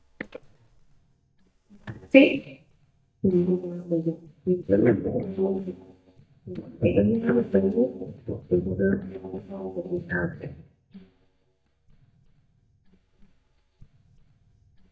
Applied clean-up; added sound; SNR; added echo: neural mask model DeepFilterNet 3.